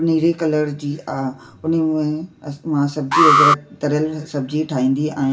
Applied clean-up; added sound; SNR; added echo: none; Alarm; -2 dB; reverberation time 0.2 s.